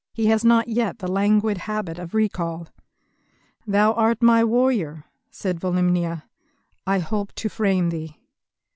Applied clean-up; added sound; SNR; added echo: none; none; none; none.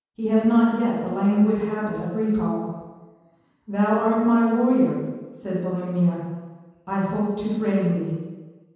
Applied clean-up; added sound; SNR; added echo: none; none; none; reverberation time 1.2 s.